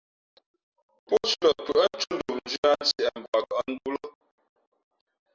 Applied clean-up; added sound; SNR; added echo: none; none; none; none.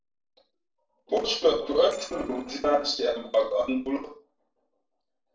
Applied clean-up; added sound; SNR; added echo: neural separator model SepFormer DNS4.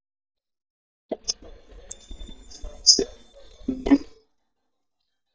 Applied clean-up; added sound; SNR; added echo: neural mask model DeepFilterNet 3.